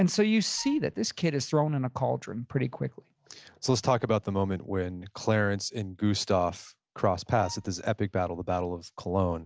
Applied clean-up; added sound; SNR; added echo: none; Wind instrument, woodwind instrument; 19 dB; none.